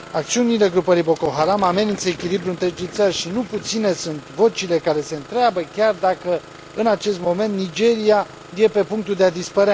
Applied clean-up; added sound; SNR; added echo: none; Gurgling + Engine starting; 19 dB; none.